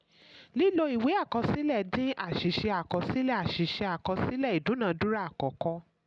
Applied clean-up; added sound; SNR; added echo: none; none; none; none.